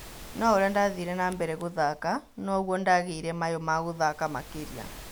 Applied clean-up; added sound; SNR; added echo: none; Waves, surf; 19 dB; none.